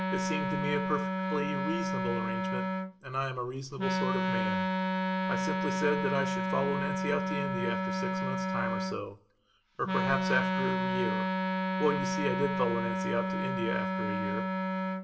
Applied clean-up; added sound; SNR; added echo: none; Wind instrument, woodwind instrument; -4 dB; reverberation time 0.4 s.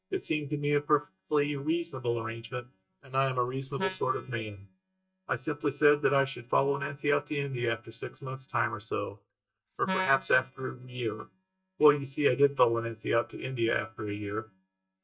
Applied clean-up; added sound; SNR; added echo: neural mask model DeepFilterNet 3.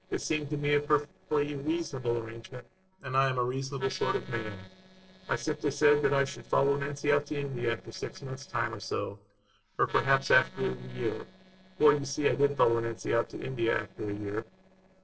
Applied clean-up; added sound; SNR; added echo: neural separator model SepFormer DNS4.